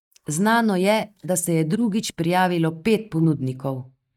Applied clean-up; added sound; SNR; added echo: neural mask model DeepFilterNet 3.